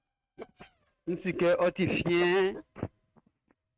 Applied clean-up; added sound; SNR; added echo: neural mask model RNNoise.